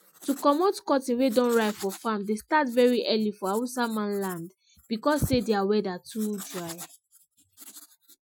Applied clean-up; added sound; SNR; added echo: classical method Wiener filter.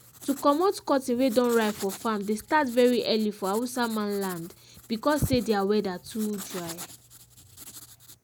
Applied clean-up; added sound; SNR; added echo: none; Writing; 18 dB; none.